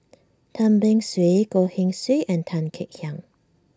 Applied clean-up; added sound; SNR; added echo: none; none; none; none.